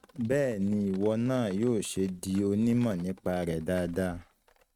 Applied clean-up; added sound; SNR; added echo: neural mask model RNNoise.